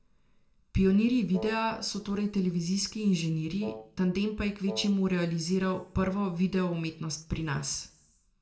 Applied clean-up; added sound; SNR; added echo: none; Wind instrument, woodwind instrument; 13 dB; reverberation time 0.4 s.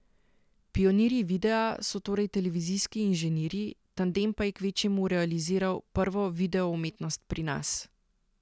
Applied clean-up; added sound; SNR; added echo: none; none; none; none.